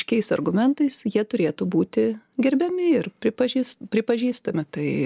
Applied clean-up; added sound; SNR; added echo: none; none; none; none.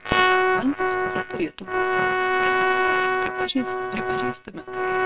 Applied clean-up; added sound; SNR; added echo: neural separator model SepFormer WHAMR!.